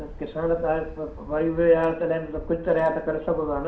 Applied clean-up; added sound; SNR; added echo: none; Bird; 16 dB; reverberation time 0.5 s.